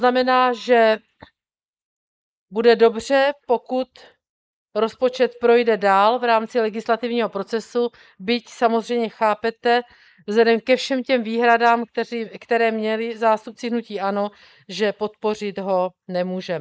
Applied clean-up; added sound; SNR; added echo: neural mask model Resemble Enhance denoiser.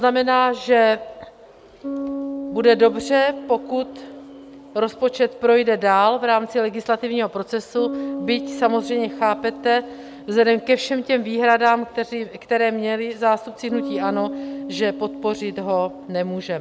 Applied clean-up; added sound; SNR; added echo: none; Bass guitar; 13 dB; none.